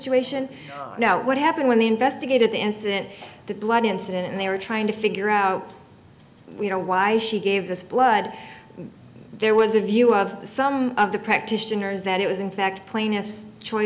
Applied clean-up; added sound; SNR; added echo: none; none; none; none.